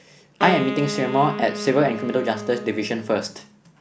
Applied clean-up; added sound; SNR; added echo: none; Wind instrument, woodwind instrument; 8 dB; none.